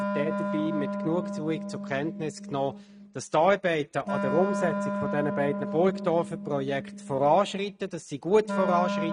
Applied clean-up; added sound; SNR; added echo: neural mask model RNNoise.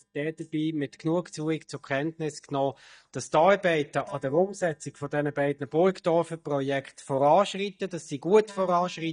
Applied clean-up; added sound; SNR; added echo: neural mask model DeepFilterNet 3.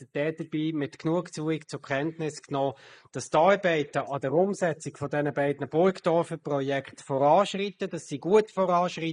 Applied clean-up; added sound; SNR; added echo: neural mask model Resemble Enhance denoiser.